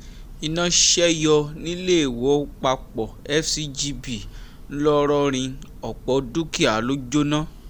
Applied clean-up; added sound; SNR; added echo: none; Church bell; 16 dB; none.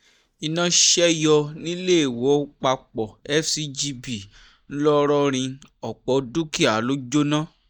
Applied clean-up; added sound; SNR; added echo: neural mask model DeepFilterNet 3.